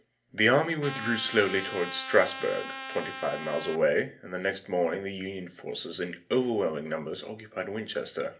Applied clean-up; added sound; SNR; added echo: none; Trumpet; 10 dB; reverberation time 0.3 s.